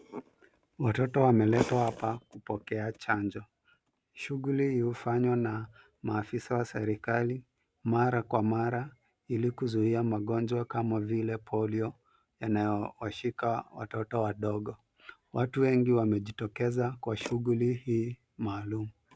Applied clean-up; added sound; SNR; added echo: none; none; none; none.